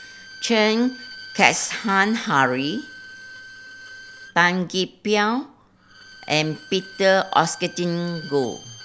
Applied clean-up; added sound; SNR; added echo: none; Bowed string instrument; 19 dB; none.